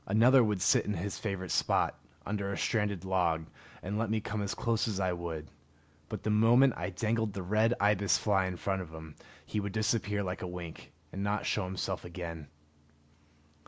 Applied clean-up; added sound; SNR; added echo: none; none; none; none.